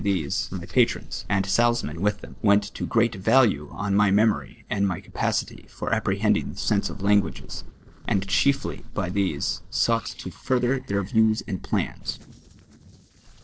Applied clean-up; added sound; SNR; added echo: neural separator model SepFormer DNS4.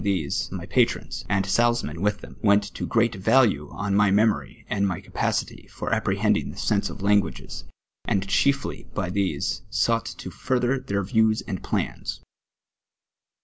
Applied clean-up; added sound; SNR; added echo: none; none; none; none.